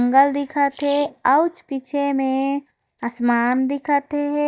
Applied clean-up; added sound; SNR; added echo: neural mask model DeepFilterNet 3.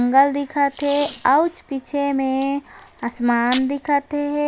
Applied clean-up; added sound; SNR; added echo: none; Packing tape, duct tape; 19 dB; none.